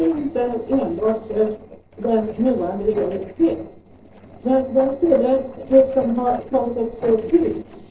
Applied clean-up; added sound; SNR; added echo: neural separator model SepFormer DNS4.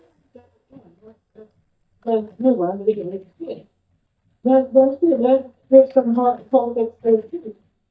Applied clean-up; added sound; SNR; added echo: neural mask model DeepFilterNet 3.